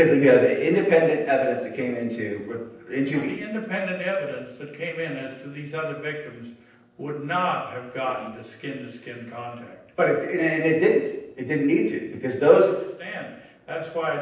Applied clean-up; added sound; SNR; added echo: neural separator model SepFormer DNS4.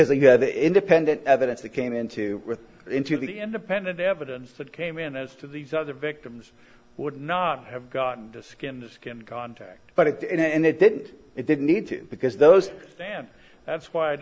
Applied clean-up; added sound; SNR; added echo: none; none; none; none.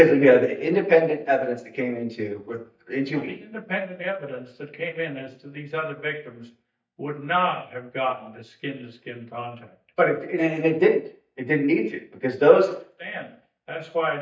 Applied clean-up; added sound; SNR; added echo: neural mask model DeepFilterNet 3.